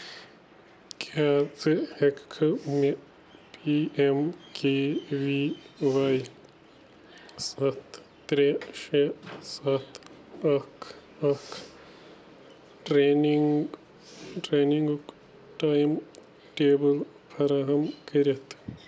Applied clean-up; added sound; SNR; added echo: none; none; none; none.